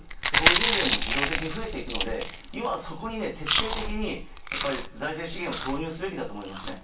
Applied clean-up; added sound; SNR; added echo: none; Chewing, mastication; -4 dB; reverberation time 0.2 s.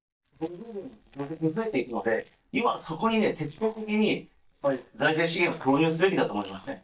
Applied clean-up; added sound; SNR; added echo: neural mask model DeepFilterNet 3.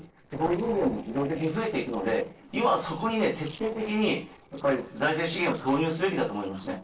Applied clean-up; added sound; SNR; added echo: neural separator model SepFormer DNS4.